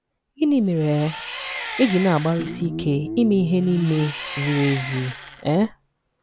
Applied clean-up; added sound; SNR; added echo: none; Engine + Guitar; 10 dB; none.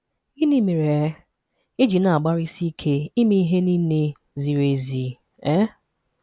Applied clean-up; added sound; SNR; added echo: none; none; none; none.